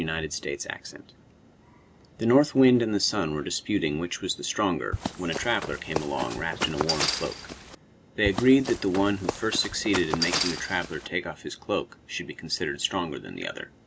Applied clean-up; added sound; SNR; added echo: none; Run; 5 dB; none.